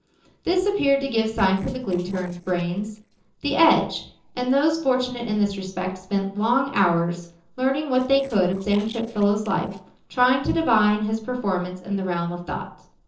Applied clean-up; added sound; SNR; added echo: neural separator model SepFormer DNS4.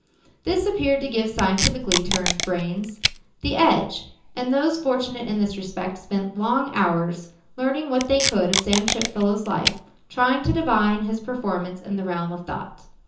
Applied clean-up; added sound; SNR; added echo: none; Packing tape, duct tape; 3 dB; reverberation time 0.6 s.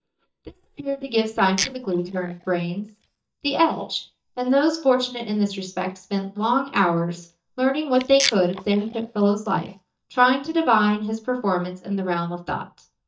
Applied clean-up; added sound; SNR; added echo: neural mask model DeepFilterNet 3.